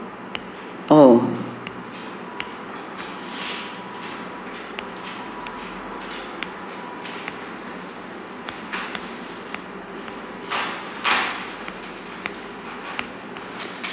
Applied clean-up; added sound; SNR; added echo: none; none; none; none.